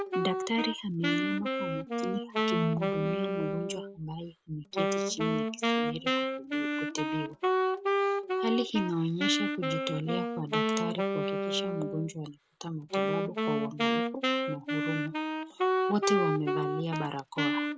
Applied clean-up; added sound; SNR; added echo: none; Wind instrument, woodwind instrument; -4 dB; none.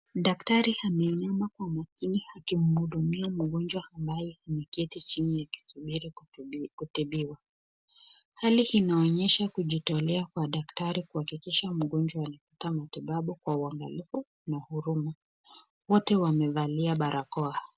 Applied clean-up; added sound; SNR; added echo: none; none; none; none.